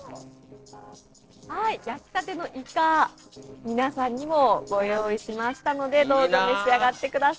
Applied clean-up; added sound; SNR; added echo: neural separator model SepFormer DNS4.